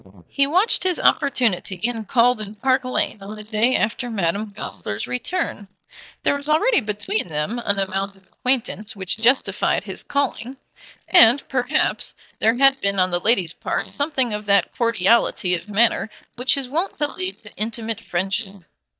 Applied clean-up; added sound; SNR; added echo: neural mask model DeepFilterNet 3.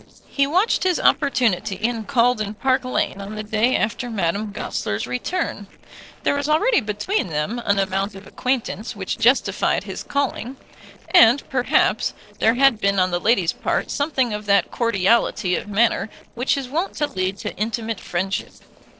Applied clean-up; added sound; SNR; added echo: neural separator model SepFormer DNS4.